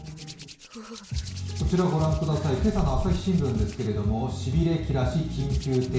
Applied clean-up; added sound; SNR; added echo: none; Hands; 13 dB; reverberation time 0.6 s.